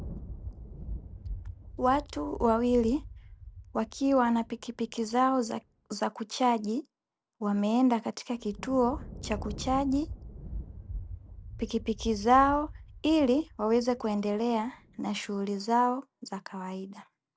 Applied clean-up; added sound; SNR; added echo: none; Thunder; 14 dB; none.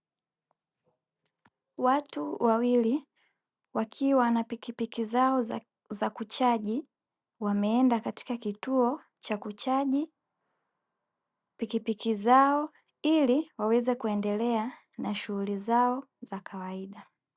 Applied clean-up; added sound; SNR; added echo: none; none; none; none.